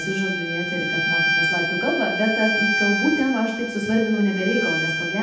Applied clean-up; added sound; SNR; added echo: none; Bowed string instrument; 1 dB; reverberation time 0.8 s.